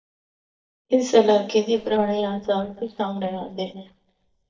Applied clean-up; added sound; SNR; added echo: neural mask model DeepFilterNet 3.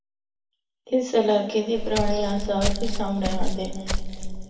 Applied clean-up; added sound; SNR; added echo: none; Walk, footsteps; -1 dB; reverberation time 2.5 s.